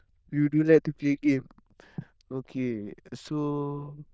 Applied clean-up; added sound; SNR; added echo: neural diffusion model UNIVERSE++.